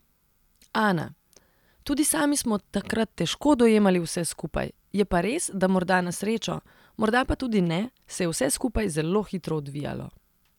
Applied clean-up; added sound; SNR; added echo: none; none; none; none.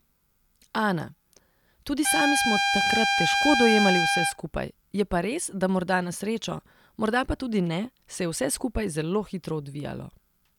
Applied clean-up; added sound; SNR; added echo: none; Trumpet; -3 dB; none.